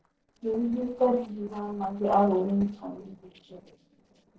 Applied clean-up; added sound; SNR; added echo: neural separator model SepFormer DNS4.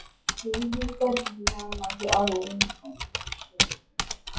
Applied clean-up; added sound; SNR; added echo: classical method WPE with log-MMSE.